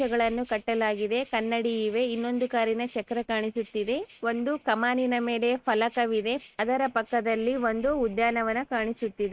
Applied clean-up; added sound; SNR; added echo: neural mask model RNNoise.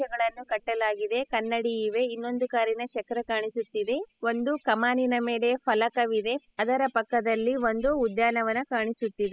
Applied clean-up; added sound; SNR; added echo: classical method spectral subtraction.